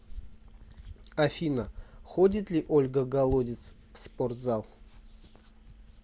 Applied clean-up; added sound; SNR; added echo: none; Hands; 17 dB; none.